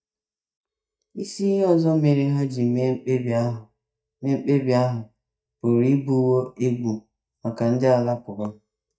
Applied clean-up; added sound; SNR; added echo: neural mask model DeepFilterNet 3.